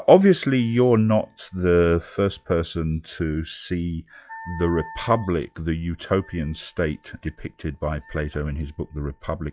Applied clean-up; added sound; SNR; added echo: classical method log-MMSE.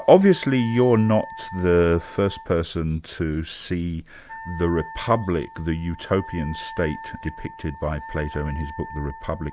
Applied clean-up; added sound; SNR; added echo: none; Wind instrument, woodwind instrument; 17 dB; none.